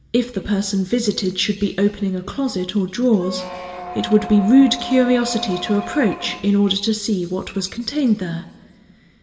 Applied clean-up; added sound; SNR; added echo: none; Squeak; 11 dB; reverberation time 1.4 s.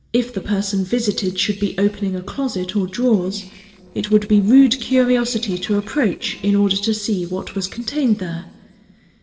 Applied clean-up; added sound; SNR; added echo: neural separator model SepFormer DNS4.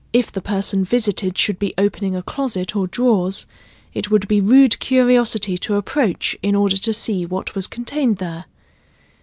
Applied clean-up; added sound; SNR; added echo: none; none; none; none.